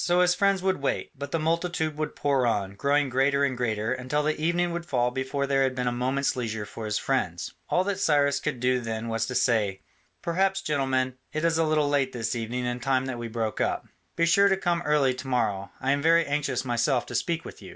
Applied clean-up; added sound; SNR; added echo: none; none; none; none.